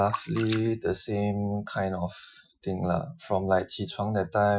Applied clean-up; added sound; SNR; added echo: classical method Wiener filter.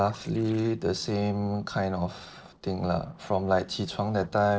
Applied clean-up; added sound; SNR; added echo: neural separator model SepFormer DNS4.